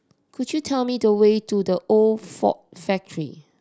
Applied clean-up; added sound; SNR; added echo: none; none; none; none.